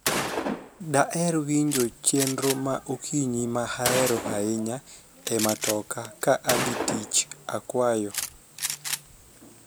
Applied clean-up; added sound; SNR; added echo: none; Gunshot, gunfire; 6 dB; none.